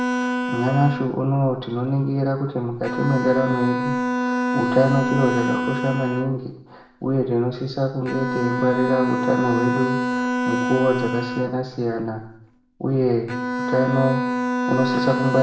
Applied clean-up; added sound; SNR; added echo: none; Bowed string instrument; 2 dB; reverberation time 0.7 s.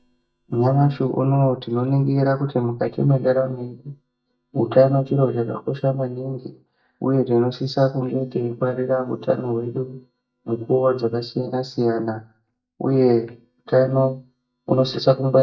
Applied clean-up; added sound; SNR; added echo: neural mask model DeepFilterNet 3.